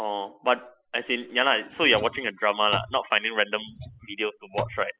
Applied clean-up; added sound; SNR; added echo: classical method spectral subtraction.